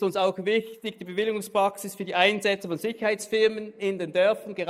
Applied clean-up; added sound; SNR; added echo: neural mask model Resemble Enhance denoiser.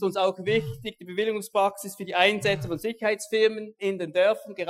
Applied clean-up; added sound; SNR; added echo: classical method Wiener filter.